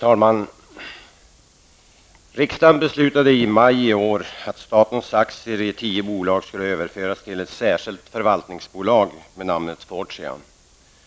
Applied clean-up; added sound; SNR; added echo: none; none; none; none.